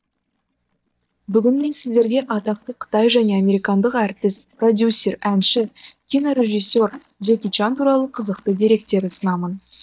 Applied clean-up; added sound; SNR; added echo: neural mask model DeepFilterNet 3.